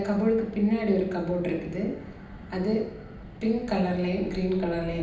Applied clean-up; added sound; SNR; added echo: none; Car; 15 dB; reverberation time 0.9 s.